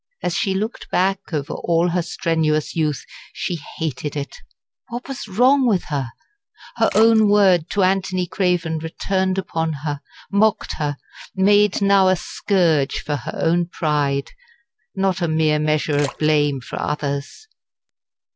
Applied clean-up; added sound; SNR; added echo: none; Splash, splatter; 18 dB; none.